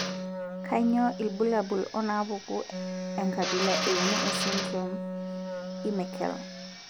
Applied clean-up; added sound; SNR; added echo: none; Drill + Wind instrument, woodwind instrument; 2 dB; none.